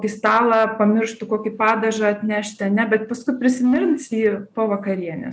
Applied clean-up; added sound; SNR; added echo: none; none; none; none.